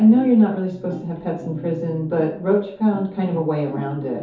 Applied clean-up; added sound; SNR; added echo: none; none; none; reverberation time 0.5 s.